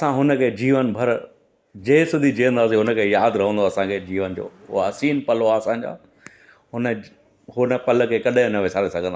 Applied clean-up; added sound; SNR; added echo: neural mask model Resemble Enhance denoiser.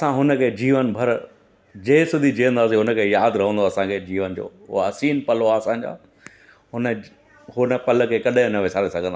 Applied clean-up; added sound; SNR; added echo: none; none; none; none.